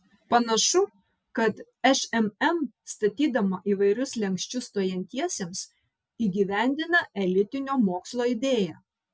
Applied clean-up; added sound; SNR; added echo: none; none; none; none.